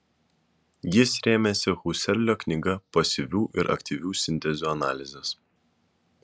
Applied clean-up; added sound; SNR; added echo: none; none; none; none.